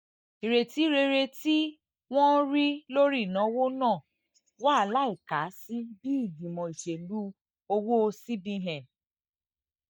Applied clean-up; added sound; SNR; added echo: neural mask model DeepFilterNet 3.